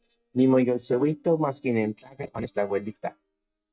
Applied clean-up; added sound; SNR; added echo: neural mask model DeepFilterNet 3.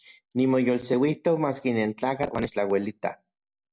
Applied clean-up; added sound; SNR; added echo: none; none; none; none.